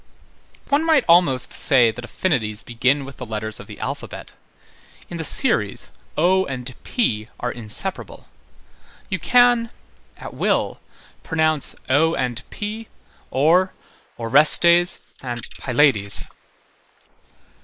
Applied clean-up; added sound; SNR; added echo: neural mask model Resemble Enhance denoiser.